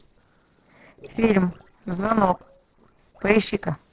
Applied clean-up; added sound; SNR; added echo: neural separator model SepFormer DNS4.